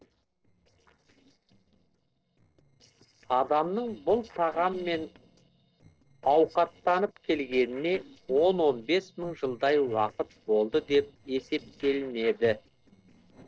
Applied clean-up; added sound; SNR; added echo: neural separator model SepFormer DNS4.